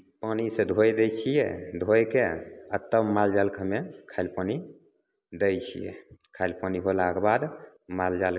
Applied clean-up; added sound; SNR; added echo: none; none; none; none.